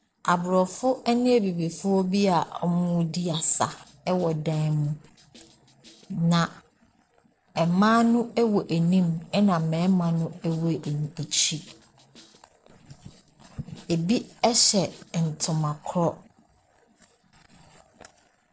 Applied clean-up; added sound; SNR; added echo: neural separator model SepFormer DNS4.